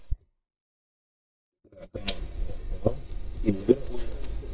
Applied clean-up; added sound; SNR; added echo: neural mask model DeepFilterNet 3.